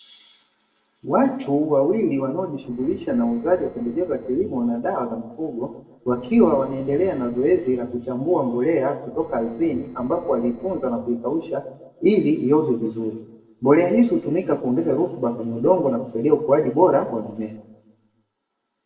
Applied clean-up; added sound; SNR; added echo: neural separator model SepFormer DNS4.